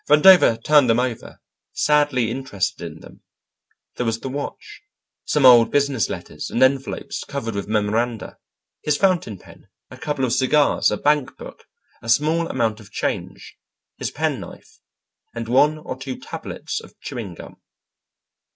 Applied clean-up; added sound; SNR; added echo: none; none; none; none.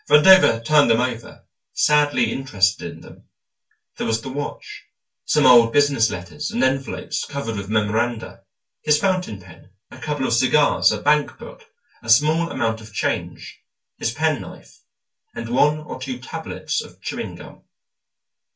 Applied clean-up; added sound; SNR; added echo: none; none; none; reverberation time 0.2 s.